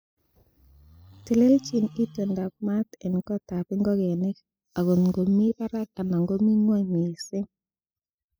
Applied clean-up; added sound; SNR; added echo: classical method spectral subtraction.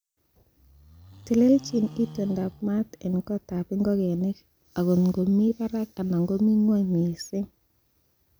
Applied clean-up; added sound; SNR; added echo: none; Livestock, farm animals, working animals; 20 dB; none.